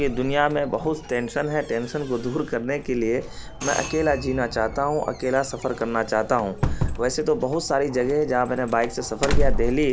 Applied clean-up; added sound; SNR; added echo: none; Doorbell; 4 dB; none.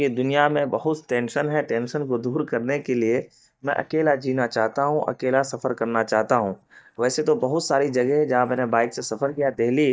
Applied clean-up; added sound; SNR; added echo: neural mask model DeepFilterNet 3.